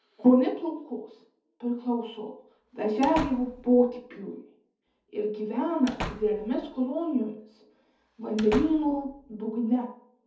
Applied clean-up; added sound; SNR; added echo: none; Slam / Wood; 14 dB; reverberation time 0.5 s.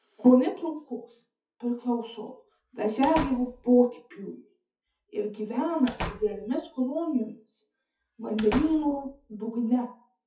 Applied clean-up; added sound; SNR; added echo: classical method WPE with log-MMSE.